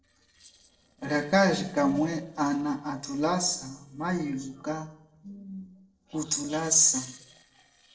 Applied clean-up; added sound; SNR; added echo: neural separator model SepFormer DNS4.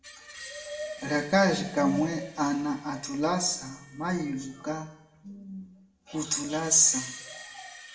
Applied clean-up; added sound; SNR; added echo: none; Screech; 19 dB; reverberation time 0.7 s.